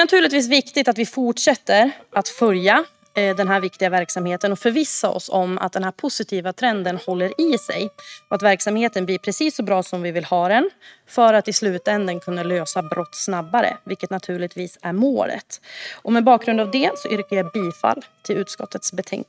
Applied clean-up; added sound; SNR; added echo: neural mask model RNNoise.